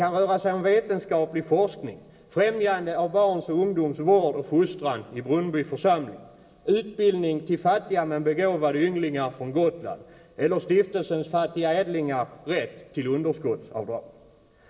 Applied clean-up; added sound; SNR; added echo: none; none; none; reverberation time 1.8 s.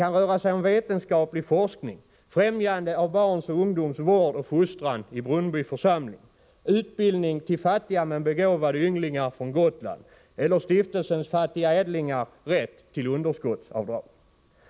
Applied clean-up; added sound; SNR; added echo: none; none; none; none.